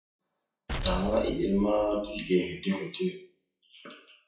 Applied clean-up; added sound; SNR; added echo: classical method WPE with log-MMSE.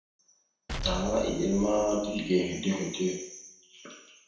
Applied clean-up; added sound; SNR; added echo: none; Explosion; 9 dB; reverberation time 0.7 s.